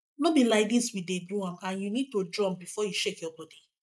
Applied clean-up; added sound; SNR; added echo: neural mask model Resemble Enhance denoiser.